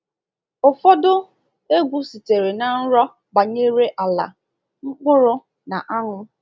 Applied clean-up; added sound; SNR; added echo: none; none; none; none.